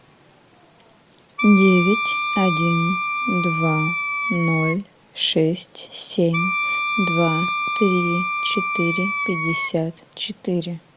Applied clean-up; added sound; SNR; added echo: none; Wind instrument, woodwind instrument; 3 dB; none.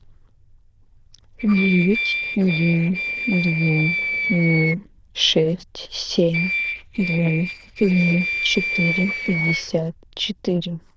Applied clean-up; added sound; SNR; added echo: neural diffusion model UNIVERSE++.